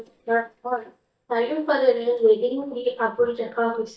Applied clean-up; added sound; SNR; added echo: neural mask model DeepFilterNet 3.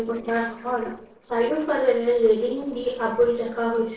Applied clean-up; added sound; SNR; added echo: neural separator model SepFormer DNS4.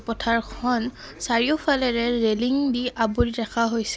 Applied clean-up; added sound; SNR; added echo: none; none; none; none.